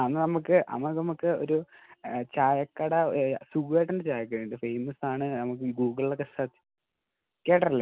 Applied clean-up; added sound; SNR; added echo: none; none; none; none.